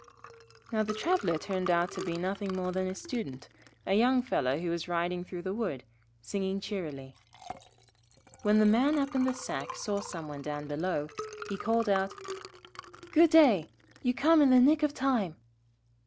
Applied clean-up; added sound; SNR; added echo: none; Liquid; 17 dB; none.